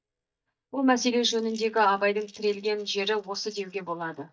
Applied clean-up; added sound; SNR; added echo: neural mask model DeepFilterNet 3.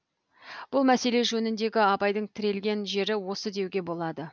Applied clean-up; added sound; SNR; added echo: none; none; none; none.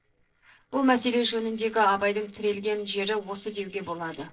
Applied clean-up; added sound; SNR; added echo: neural separator model SepFormer DNS4.